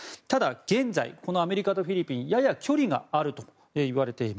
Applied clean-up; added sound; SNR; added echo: none; none; none; none.